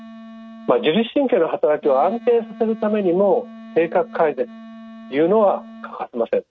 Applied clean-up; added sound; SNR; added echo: neural mask model RNNoise.